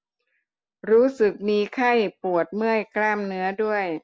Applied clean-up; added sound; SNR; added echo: none; none; none; none.